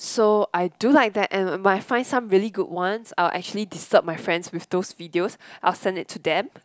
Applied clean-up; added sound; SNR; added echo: none; none; none; none.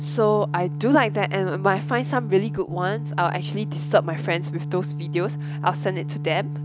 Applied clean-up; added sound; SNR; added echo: none; Organ; 5 dB; none.